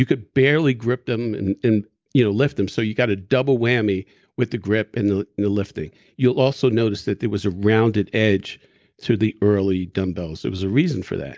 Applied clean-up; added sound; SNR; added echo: none; none; none; none.